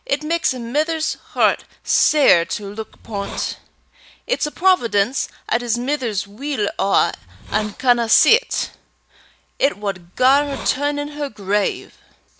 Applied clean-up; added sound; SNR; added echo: none; Hiss; 15 dB; none.